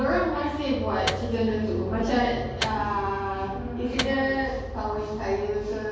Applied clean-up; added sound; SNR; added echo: none; Microwave oven; 12 dB; reverberation time 1.3 s.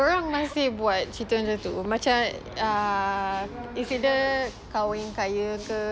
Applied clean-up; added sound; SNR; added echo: none; none; none; none.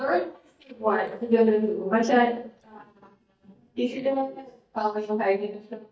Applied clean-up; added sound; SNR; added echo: neural mask model DeepFilterNet 3.